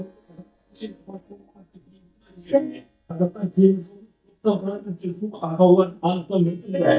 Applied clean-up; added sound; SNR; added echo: neural mask model DeepFilterNet 3.